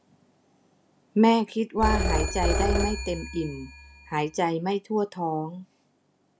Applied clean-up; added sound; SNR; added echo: none; Telephone; 1 dB; none.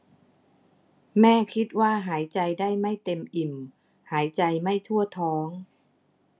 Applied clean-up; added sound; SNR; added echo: none; none; none; none.